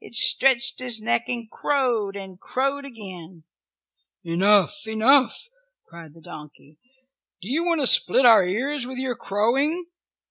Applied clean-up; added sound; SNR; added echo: none; none; none; none.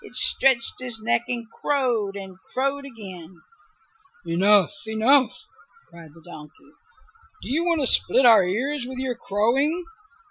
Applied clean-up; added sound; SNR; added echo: classical method Wiener filter.